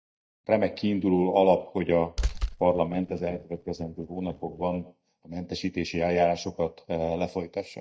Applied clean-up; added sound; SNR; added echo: neural mask model DeepFilterNet 3.